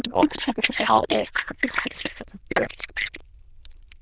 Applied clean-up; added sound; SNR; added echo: neural diffusion model UNIVERSE++.